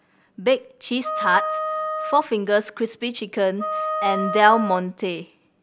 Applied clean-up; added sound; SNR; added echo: none; Wind instrument, woodwind instrument; 6 dB; none.